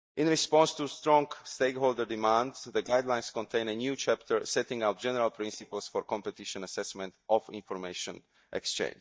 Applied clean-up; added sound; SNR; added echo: neural mask model DeepFilterNet 3.